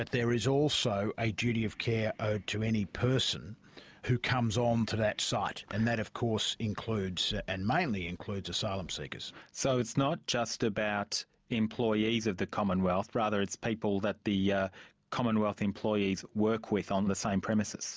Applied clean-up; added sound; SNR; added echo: none; none; none; none.